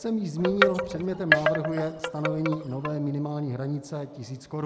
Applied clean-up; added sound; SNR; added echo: none; Wind chime; -2 dB; none.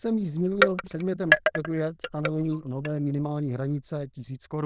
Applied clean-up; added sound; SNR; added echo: neural diffusion model UNIVERSE++.